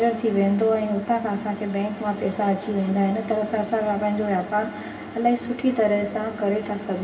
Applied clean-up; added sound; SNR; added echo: none; none; none; reverberation time 2.3 s.